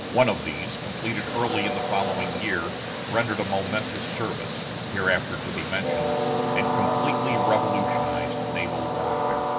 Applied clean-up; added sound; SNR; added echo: none; Train; -2 dB; reverberation time 1.5 s.